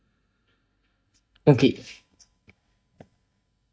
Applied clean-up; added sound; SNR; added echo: neural mask model DeepFilterNet 3.